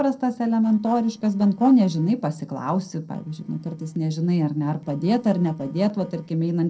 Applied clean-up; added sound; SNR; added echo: neural separator model SepFormer DNS4.